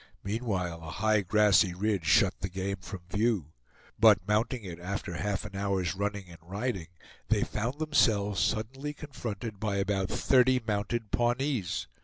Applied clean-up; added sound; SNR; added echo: none; none; none; none.